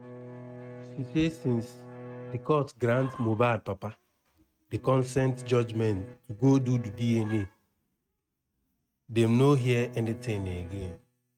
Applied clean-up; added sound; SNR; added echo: neural mask model RNNoise.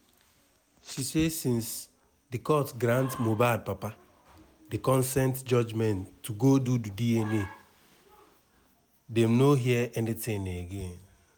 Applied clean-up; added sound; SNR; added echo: none; none; none; none.